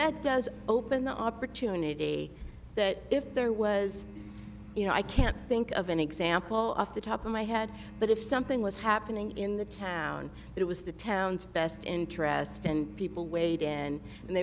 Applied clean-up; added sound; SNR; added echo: none; Bowed string instrument; 19 dB; none.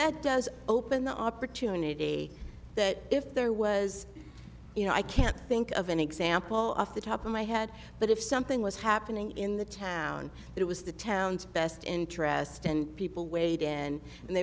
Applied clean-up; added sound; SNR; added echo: none; none; none; none.